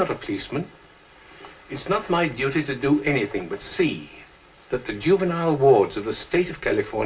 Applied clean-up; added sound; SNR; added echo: none; none; none; reverberation time 0.2 s.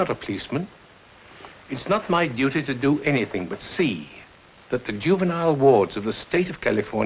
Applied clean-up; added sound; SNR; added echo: none; none; none; none.